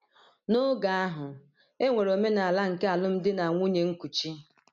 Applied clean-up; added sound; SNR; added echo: none; none; none; none.